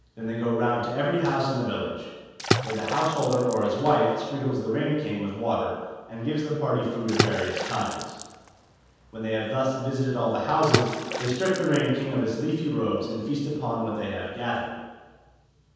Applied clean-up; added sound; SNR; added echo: none; Water / Splash, splatter; 6 dB; reverberation time 1.2 s.